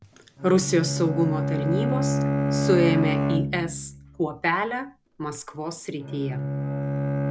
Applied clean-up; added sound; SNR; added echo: none; Bowed string instrument; 0 dB; none.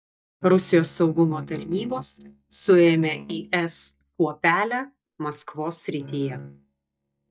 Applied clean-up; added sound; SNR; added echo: neural mask model DeepFilterNet 3.